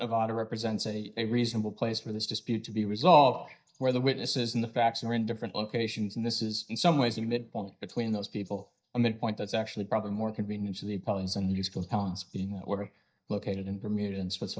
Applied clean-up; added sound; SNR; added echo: neural mask model DeepFilterNet 3.